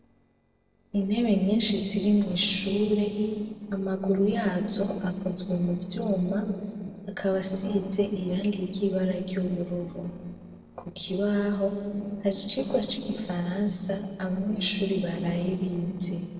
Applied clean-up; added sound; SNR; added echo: neural separator model SepFormer DNS4.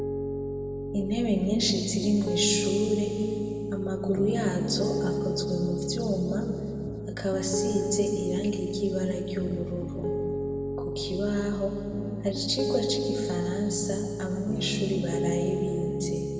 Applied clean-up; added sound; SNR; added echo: none; Piano; 2 dB; reverberation time 2.3 s.